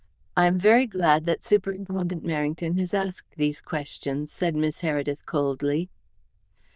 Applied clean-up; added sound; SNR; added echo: neural diffusion model UNIVERSE++.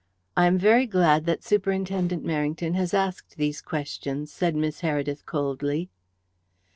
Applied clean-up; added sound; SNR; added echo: neural separator model SepFormer DNS4.